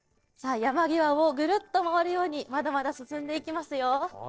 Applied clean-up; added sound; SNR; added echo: neural separator model SepFormer DNS4.